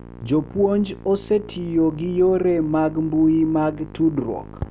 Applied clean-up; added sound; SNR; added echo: none; Musical instrument; 18 dB; none.